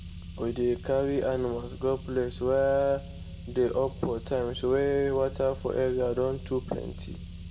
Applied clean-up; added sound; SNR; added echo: none; Car; 12 dB; reverberation time 1.3 s.